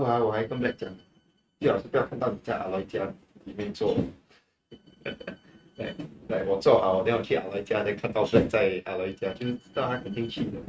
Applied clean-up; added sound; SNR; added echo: neural mask model RNNoise.